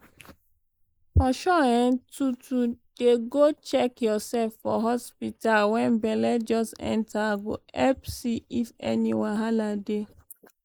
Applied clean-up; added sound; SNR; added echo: neural mask model Resemble Enhance denoiser.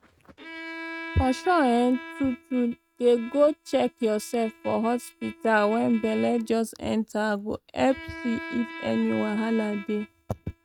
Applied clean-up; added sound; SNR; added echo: neural mask model RNNoise.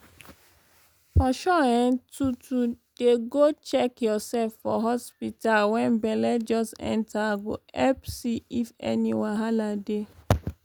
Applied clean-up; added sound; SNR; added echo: none; none; none; none.